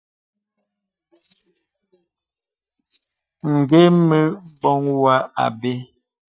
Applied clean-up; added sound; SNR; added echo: neural mask model DeepFilterNet 3.